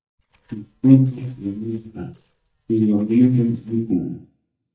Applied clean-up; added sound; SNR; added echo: neural mask model DeepFilterNet 3.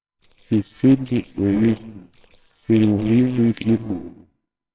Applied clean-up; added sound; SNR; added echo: neural separator model SepFormer WHAMR!.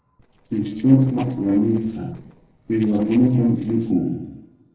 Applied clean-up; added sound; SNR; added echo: neural separator model SepFormer DNS4.